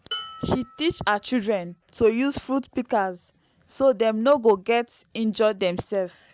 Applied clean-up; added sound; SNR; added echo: none; Dishes, pots, and pans; 19 dB; none.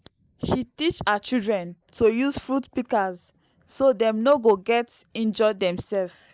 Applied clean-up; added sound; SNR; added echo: neural mask model Resemble Enhance denoiser.